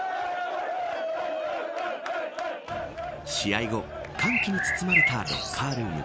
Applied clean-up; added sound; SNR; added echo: none; Bird; -3 dB; none.